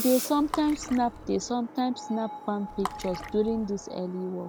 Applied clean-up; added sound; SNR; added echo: none; Water / Splash, splatter + Screech; 11 dB; none.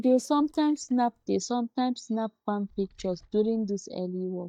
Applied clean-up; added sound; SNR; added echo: neural mask model DeepFilterNet 3.